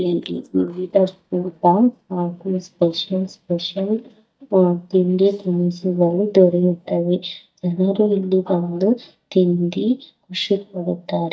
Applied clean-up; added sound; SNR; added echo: neural mask model DeepFilterNet 3.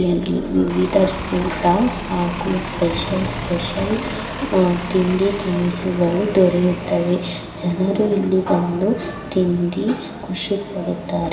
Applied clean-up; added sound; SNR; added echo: none; Bus; 11 dB; reverberation time 1.9 s.